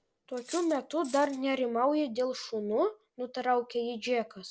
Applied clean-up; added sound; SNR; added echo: none; Cutlery, silverware; 17 dB; none.